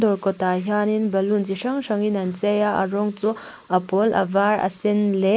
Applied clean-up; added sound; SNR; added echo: neural mask model Resemble Enhance denoiser.